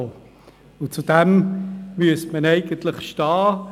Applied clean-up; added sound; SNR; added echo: none; none; none; none.